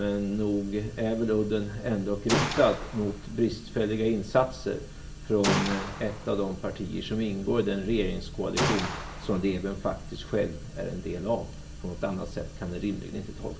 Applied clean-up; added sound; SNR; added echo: none; Gunshot, gunfire; 6 dB; reverberation time 0.5 s.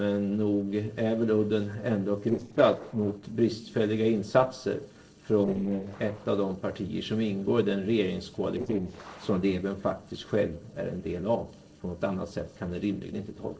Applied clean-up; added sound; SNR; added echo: neural separator model SepFormer DNS4.